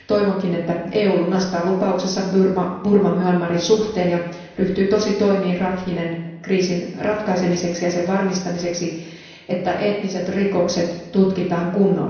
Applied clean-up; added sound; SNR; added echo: none; none; none; reverberation time 0.9 s.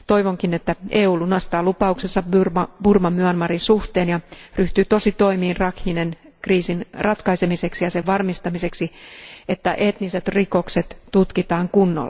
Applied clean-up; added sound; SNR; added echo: none; none; none; none.